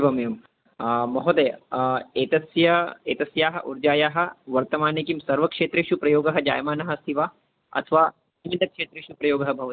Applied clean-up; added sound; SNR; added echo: none; none; none; none.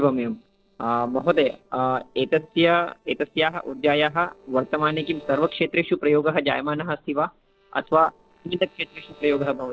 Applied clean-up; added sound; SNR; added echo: neural separator model SepFormer DNS4.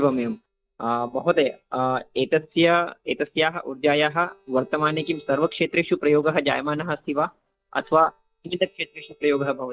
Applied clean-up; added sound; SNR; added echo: neural mask model DeepFilterNet 3.